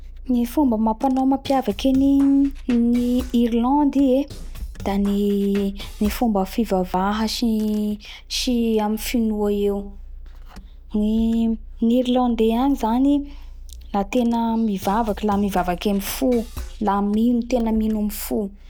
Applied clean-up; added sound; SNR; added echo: none; Drum kit + Engine / Car; 14 dB; none.